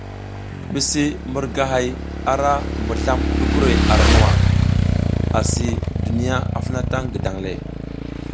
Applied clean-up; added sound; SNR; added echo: none; Motorcycle / Engine; -4 dB; none.